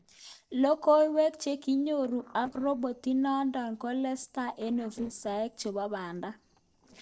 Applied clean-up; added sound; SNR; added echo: neural separator model SepFormer DNS4.